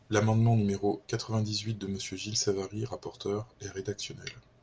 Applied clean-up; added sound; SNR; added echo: none; none; none; none.